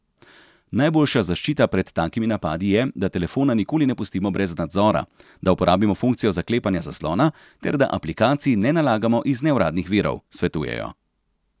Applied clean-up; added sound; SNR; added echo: none; none; none; none.